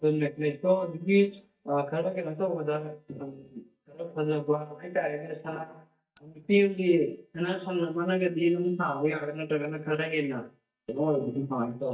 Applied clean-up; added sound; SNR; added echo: neural mask model DeepFilterNet 3.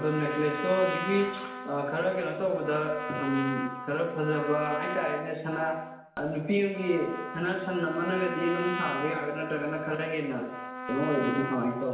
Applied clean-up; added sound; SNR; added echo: none; Trumpet; 8 dB; reverberation time 0.9 s.